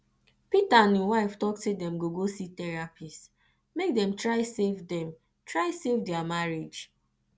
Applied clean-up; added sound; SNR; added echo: none; none; none; none.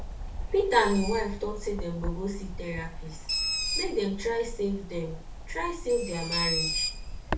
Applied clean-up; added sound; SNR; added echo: none; Bird; 3 dB; reverberation time 0.3 s.